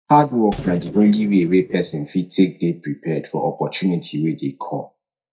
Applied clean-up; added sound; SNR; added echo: neural mask model DeepFilterNet 3.